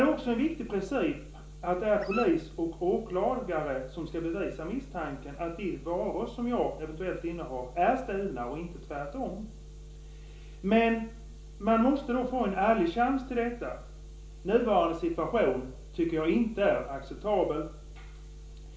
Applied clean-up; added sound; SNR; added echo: none; Dog; 13 dB; reverberation time 0.5 s.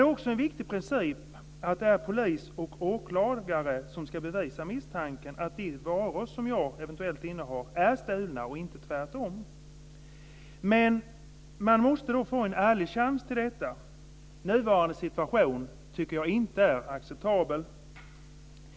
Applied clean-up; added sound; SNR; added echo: none; none; none; none.